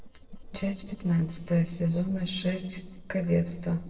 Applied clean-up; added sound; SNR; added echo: neural separator model SepFormer DNS4.